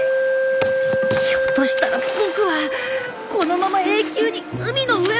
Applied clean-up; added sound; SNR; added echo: none; none; none; none.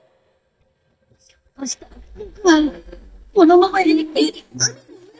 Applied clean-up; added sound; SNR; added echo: neural mask model DeepFilterNet 3.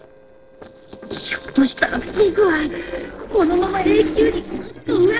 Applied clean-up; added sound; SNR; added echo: neural separator model SepFormer DNS4.